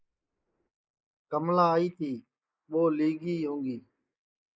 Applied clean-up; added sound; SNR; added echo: neural mask model Resemble Enhance denoiser.